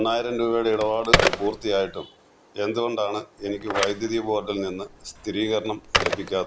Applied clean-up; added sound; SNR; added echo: none; Telephone; 3 dB; none.